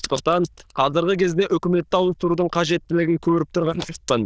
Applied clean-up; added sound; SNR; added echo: neural diffusion model UNIVERSE++.